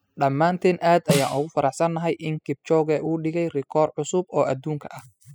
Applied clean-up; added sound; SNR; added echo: classical method spectral subtraction.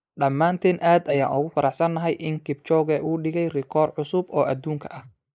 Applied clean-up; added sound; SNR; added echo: neural mask model Resemble Enhance denoiser.